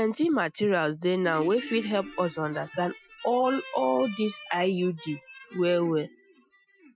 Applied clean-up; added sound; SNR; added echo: classical method Wiener filter.